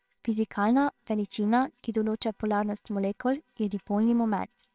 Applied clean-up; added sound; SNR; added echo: neural separator model SepFormer WHAMR!.